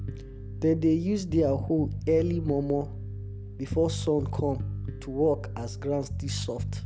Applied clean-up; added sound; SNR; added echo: none; Bass guitar; 6 dB; none.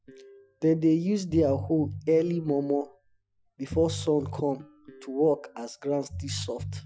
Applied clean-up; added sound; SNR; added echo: classical method Wiener filter.